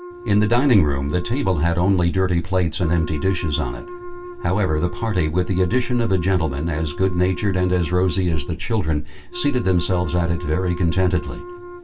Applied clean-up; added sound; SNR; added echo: none; Wind instrument, woodwind instrument; 16 dB; reverberation time 0.2 s.